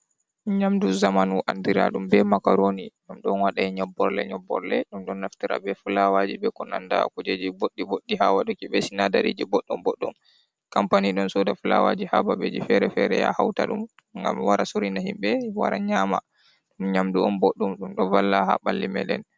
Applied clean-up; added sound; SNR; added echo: none; none; none; none.